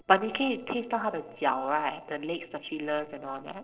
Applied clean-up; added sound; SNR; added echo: neural separator model SepFormer DNS4.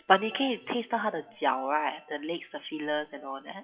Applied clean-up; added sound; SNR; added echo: classical method WPE with log-MMSE.